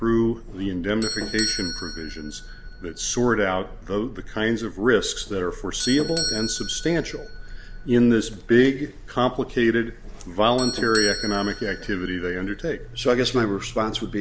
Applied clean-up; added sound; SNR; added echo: none; Doorbell; 12 dB; none.